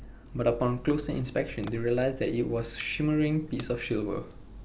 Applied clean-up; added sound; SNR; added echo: none; Fire; 17 dB; none.